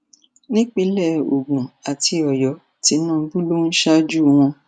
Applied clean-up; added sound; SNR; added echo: none; none; none; none.